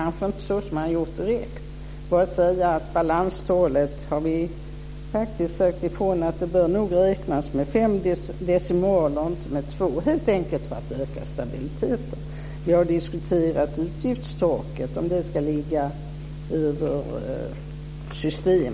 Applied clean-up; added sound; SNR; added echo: none; none; none; none.